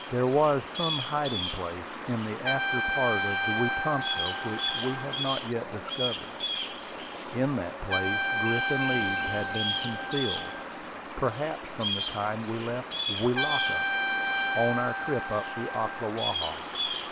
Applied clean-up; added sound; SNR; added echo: none; Trumpet + Bird vocalization, bird call, bird song; 0 dB; none.